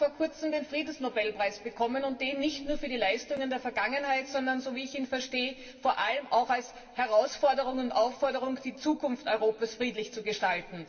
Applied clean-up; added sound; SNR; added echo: none; none; none; reverberation time 1.9 s.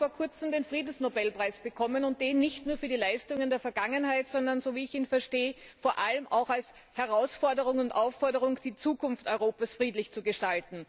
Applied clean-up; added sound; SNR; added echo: none; none; none; none.